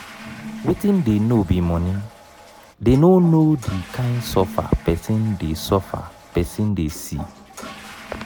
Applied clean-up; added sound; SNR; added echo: none; Toilet flush / Water; 18 dB; none.